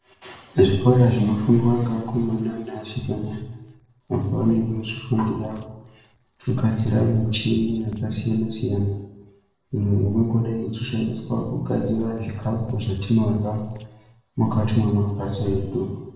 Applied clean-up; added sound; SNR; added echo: neural separator model SepFormer DNS4.